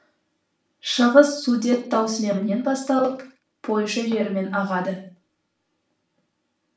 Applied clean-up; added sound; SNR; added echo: none; none; none; reverberation time 0.4 s.